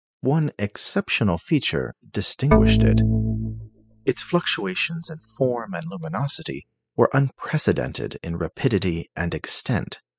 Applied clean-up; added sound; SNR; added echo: classical method spectral subtraction.